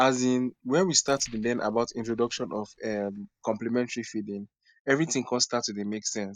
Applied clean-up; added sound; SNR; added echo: neural mask model DeepFilterNet 3.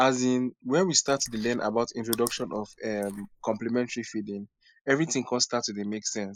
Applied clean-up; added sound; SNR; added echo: neural mask model Resemble Enhance denoiser.